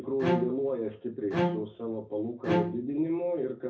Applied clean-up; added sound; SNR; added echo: none; Bowed string instrument; 1 dB; reverberation time 0.4 s.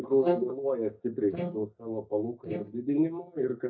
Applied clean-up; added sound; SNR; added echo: neural mask model DeepFilterNet 3.